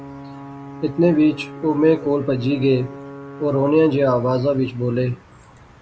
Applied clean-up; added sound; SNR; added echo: none; Alarm / Ocean / Boat, Water vehicle; 17 dB; none.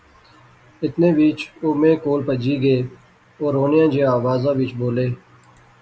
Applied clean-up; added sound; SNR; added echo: none; none; none; none.